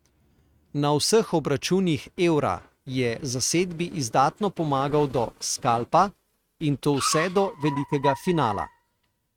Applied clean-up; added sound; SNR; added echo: neural mask model RNNoise.